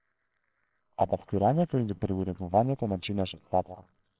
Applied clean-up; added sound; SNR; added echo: neural separator model SepFormer WHAMR!.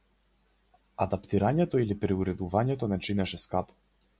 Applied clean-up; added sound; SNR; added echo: none; none; none; none.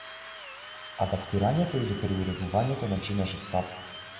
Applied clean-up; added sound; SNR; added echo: none; Drill; 13 dB; reverberation time 2.0 s.